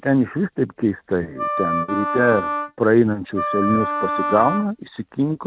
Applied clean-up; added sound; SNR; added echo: neural mask model RNNoise.